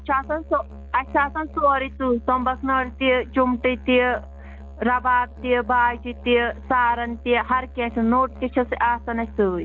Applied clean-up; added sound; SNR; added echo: none; Musical instrument; 16 dB; none.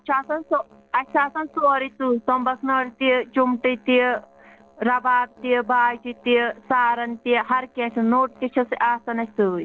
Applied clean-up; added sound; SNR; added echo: neural separator model SepFormer DNS4.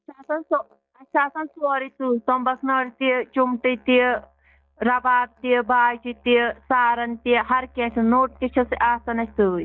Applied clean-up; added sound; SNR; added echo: neural mask model DeepFilterNet 3.